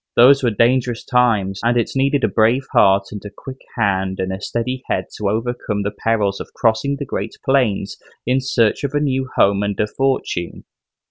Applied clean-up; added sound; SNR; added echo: none; none; none; none.